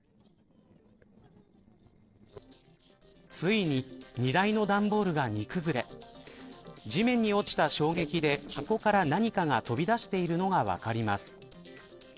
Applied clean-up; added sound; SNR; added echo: neural separator model SepFormer DNS4.